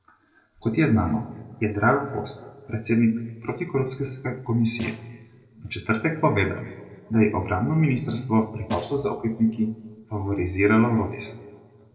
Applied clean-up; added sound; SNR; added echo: neural separator model SepFormer DNS4.